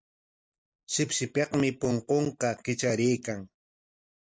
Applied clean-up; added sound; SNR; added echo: neural mask model Resemble Enhance denoiser.